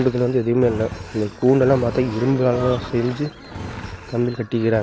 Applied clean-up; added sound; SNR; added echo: none; Gasp + Engine; 13 dB; none.